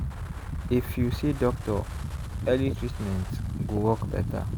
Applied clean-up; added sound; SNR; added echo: none; Wind; 3 dB; none.